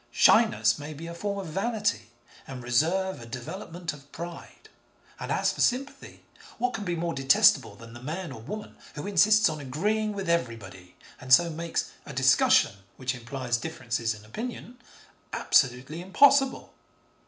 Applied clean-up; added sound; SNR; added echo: none; none; none; none.